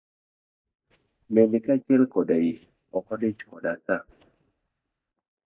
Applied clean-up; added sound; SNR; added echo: neural mask model DeepFilterNet 3.